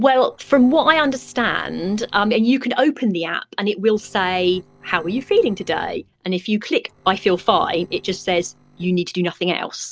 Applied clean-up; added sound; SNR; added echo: neural separator model SepFormer DNS4.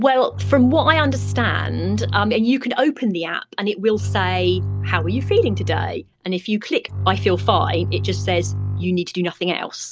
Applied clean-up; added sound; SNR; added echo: none; Bowed string instrument; 4 dB; none.